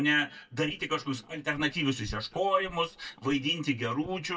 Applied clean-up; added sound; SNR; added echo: neural mask model DeepFilterNet 3.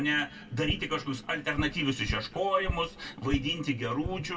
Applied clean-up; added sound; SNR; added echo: none; Tap; 8 dB; reverberation time 1.4 s.